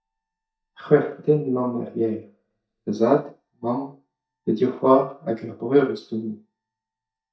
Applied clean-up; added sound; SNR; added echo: neural mask model DeepFilterNet 3.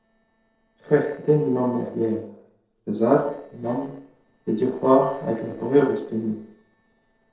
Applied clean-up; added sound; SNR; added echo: neural separator model SepFormer DNS4.